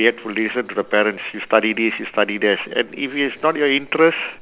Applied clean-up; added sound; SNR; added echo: none; none; none; none.